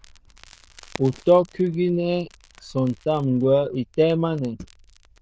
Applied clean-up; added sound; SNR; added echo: neural diffusion model UNIVERSE++.